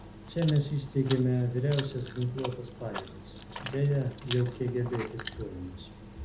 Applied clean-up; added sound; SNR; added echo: none; Chewing, mastication; 12 dB; reverberation time 0.4 s.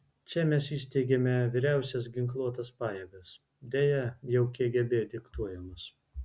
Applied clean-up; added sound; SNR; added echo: none; none; none; none.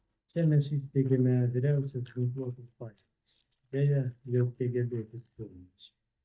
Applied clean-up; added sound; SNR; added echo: neural mask model DeepFilterNet 3.